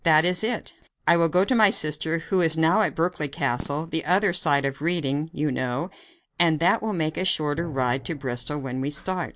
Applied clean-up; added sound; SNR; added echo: none; Fireworks + Drum; 20 dB; none.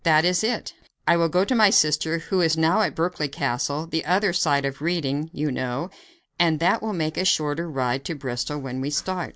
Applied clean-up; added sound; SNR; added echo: none; none; none; none.